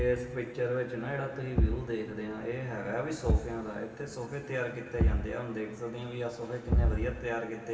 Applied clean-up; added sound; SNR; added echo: none; Thump, thud; -1 dB; reverberation time 2.7 s.